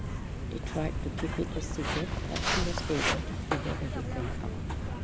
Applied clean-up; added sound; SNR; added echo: none; Walk, footsteps; -5 dB; none.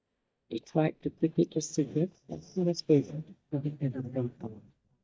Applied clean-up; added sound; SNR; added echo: neural mask model DeepFilterNet 3.